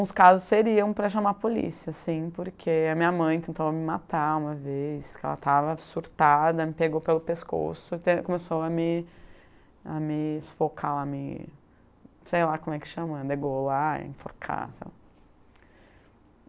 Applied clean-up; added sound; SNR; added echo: none; none; none; none.